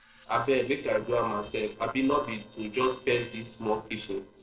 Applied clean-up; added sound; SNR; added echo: neural separator model SepFormer DNS4.